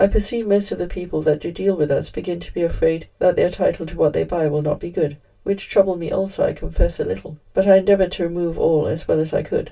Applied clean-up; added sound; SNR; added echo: none; none; none; reverberation time 0.1 s.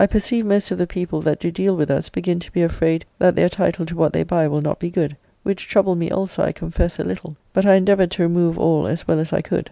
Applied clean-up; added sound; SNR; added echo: none; none; none; none.